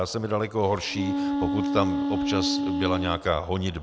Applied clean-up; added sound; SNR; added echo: none; Wind instrument, woodwind instrument; 0 dB; none.